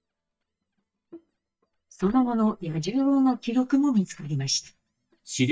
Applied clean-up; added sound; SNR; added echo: neural mask model DeepFilterNet 3.